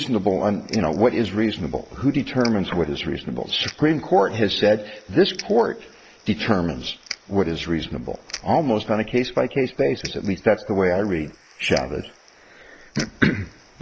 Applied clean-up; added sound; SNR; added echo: neural mask model Resemble Enhance denoiser.